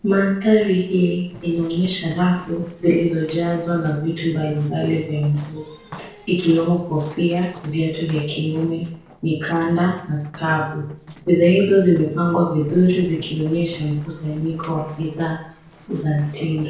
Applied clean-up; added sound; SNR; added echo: neural separator model SepFormer DNS4.